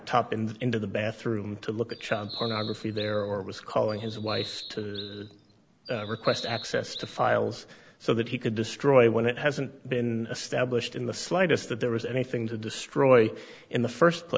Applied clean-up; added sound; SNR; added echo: none; Bird vocalization, bird call, bird song; 14 dB; none.